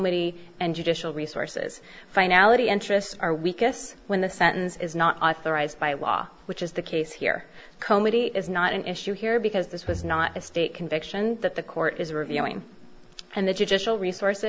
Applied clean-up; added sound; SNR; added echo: none; Bowed string instrument; 13 dB; none.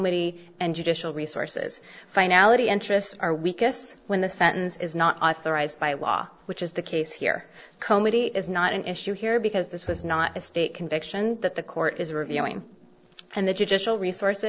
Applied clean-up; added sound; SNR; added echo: neural separator model SepFormer DNS4.